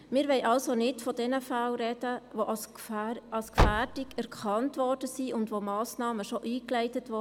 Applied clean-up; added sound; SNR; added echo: none; Car; 0 dB; none.